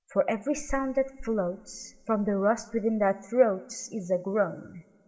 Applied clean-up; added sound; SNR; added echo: none; none; none; reverberation time 1.1 s.